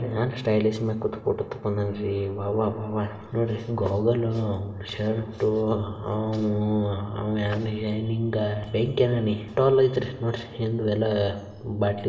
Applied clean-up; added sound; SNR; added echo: none; none; none; reverberation time 2.7 s.